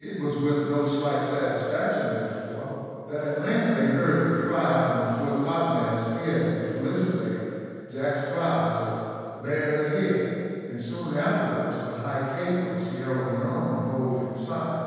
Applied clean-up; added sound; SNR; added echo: none; none; none; reverberation time 2.1 s.